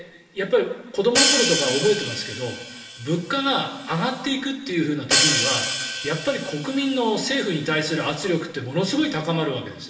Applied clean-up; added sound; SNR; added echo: none; Hi-hat; 1 dB; reverberation time 1.1 s.